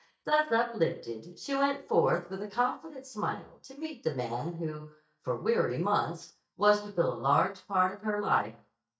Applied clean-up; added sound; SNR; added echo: neural mask model DeepFilterNet 3.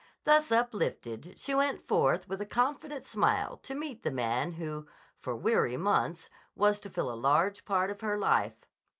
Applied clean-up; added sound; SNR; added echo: none; none; none; none.